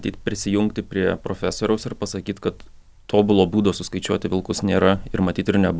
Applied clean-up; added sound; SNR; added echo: none; none; none; none.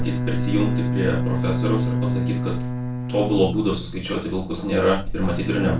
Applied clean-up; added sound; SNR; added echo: none; Bowed string instrument; 2 dB; reverberation time 0.2 s.